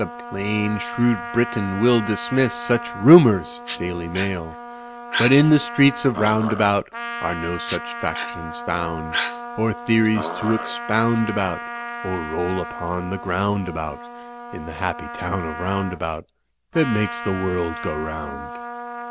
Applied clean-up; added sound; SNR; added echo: none; Dog + Trumpet; 9 dB; none.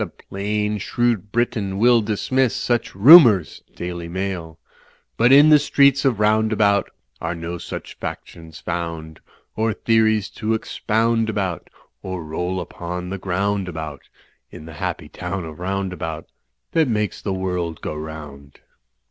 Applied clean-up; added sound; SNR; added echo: none; none; none; none.